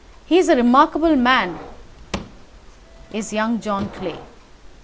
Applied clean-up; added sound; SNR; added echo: none; Subway, metro, underground + Drawer open or close / Wood; 18 dB; none.